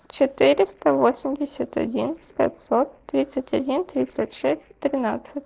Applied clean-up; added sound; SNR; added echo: neural separator model SepFormer DNS4.